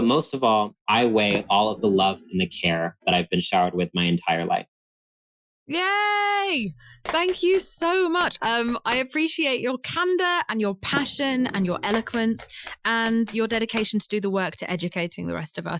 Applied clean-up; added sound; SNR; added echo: classical method Wiener filter.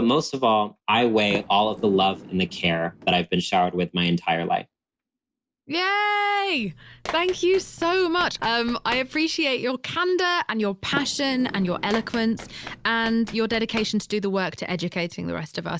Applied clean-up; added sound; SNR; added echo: none; Sliding door + Run; 15 dB; none.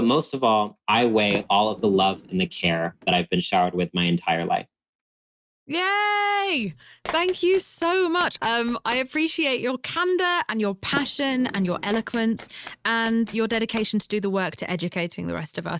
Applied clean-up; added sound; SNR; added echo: neural mask model RNNoise.